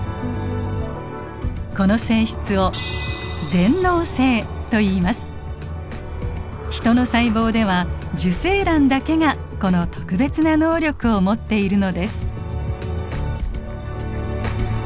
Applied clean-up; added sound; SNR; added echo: none; none; none; none.